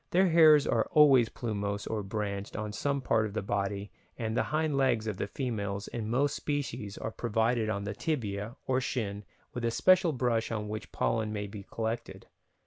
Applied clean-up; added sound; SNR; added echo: none; none; none; none.